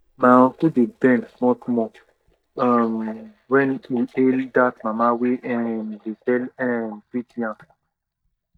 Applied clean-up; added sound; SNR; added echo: neural mask model DeepFilterNet 3.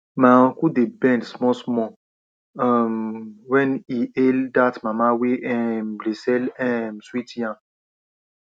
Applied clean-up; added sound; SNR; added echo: none; none; none; none.